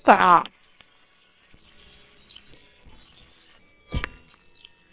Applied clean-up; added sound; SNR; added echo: neural separator model SepFormer WHAMR!.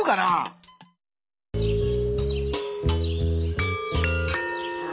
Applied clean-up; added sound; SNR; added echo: none; none; none; none.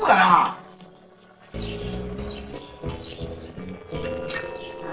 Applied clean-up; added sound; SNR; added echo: neural separator model SepFormer DNS4.